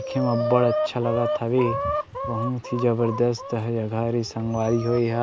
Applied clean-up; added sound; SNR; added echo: none; Chicken, rooster; 6 dB; none.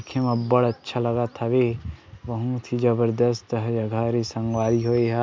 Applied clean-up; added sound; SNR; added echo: none; none; none; none.